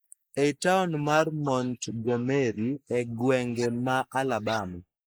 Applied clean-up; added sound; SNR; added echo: neural mask model Resemble Enhance denoiser.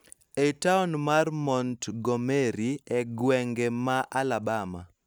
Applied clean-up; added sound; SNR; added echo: none; none; none; none.